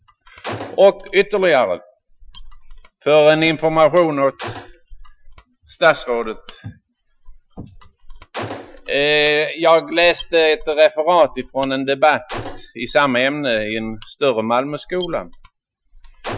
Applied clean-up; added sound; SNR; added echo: classical method Wiener filter.